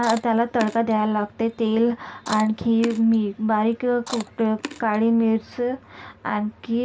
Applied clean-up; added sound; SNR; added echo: none; Chewing, mastication; 16 dB; reverberation time 0.2 s.